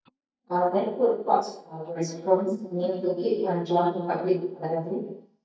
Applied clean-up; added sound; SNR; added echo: neural mask model DeepFilterNet 3.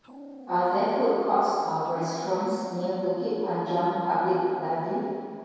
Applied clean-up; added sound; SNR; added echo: none; Dog; 19 dB; reverberation time 2.2 s.